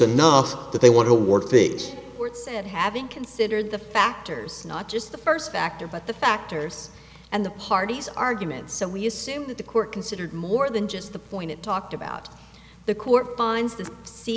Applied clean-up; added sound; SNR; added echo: none; none; none; none.